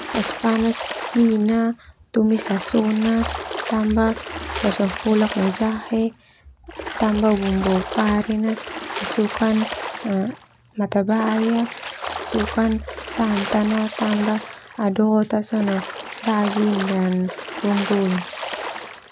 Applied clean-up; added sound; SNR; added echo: none; Splash, splatter; 10 dB; none.